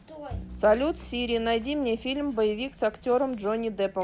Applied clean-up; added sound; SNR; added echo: none; Bowed string instrument; 17 dB; none.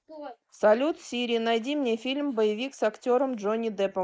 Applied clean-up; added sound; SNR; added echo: neural mask model Resemble Enhance denoiser.